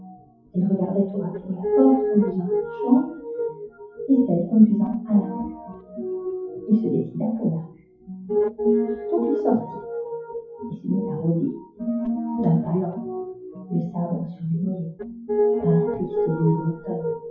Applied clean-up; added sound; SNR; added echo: classical method WPE with log-MMSE.